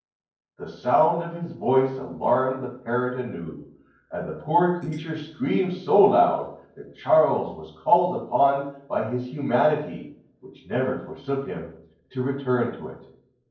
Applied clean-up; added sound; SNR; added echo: neural separator model SepFormer DNS4.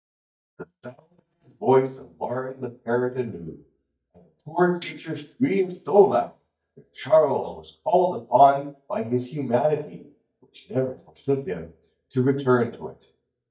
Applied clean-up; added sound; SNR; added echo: neural mask model DeepFilterNet 3.